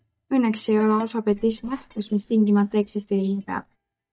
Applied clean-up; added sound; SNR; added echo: neural mask model DeepFilterNet 3.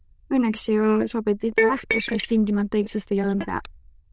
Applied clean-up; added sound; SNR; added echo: neural diffusion model UNIVERSE++.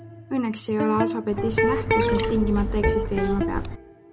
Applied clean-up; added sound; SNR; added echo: none; Electric guitar + Trickle, dribble / Chirp, tweet; -1 dB; none.